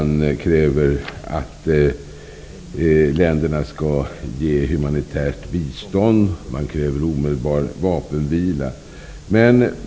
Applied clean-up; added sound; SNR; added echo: none; none; none; none.